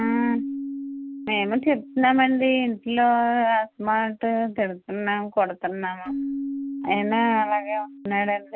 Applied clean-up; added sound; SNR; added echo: none; Keyboard (musical); 11 dB; none.